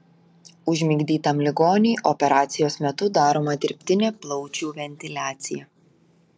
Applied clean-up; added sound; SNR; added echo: none; none; none; none.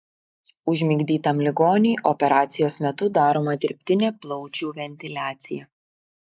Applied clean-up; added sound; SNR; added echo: neural mask model Resemble Enhance denoiser.